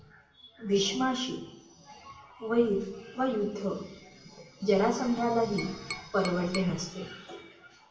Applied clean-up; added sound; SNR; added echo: none; Tap; 11 dB; reverberation time 0.7 s.